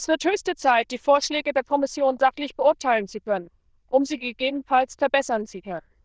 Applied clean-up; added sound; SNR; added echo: neural diffusion model UNIVERSE++.